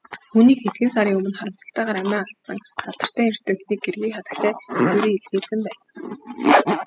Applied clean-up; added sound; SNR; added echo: classical method spectral subtraction.